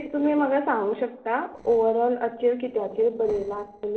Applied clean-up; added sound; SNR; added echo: neural separator model SepFormer DNS4.